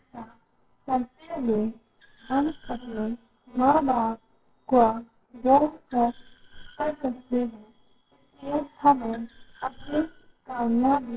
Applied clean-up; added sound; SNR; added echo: neural separator model SepFormer WHAMR!.